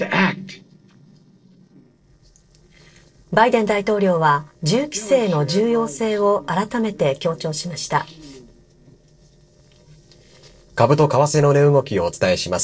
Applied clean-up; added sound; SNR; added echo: neural separator model SepFormer DNS4.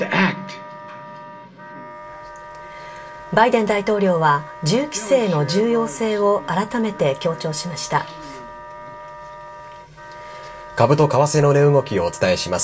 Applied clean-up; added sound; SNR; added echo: none; Wind instrument, woodwind instrument; 17 dB; reverberation time 0.2 s.